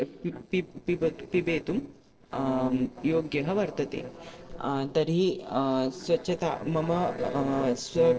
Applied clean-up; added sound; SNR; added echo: neural separator model SepFormer DNS4.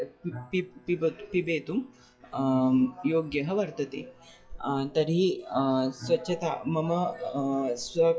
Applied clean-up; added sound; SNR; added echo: classical method WPE with log-MMSE.